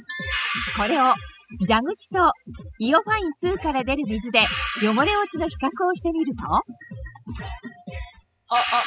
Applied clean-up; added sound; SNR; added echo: classical method spectral subtraction.